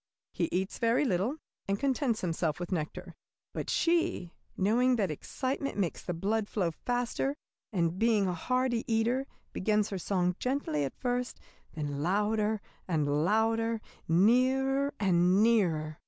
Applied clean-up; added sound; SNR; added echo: none; none; none; none.